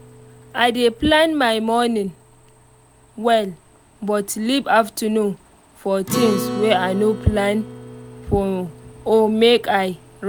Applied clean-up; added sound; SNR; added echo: none; Acoustic guitar; 13 dB; none.